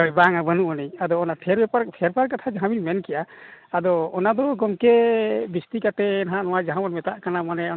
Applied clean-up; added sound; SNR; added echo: none; none; none; none.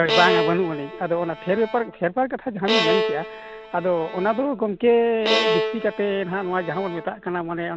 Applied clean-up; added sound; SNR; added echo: none; Bowed string instrument; 4 dB; none.